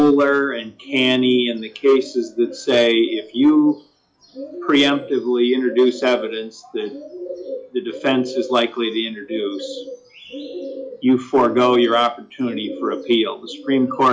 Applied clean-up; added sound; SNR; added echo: classical method log-MMSE.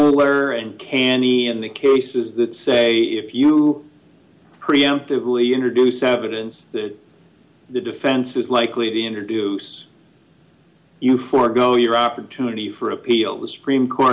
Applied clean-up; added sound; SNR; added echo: none; none; none; none.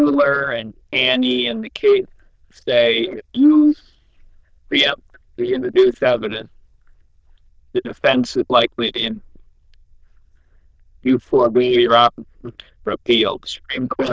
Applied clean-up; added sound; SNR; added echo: neural diffusion model UNIVERSE++.